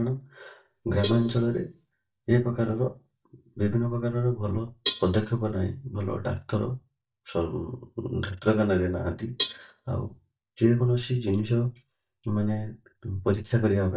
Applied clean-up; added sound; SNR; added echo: neural mask model DeepFilterNet 3.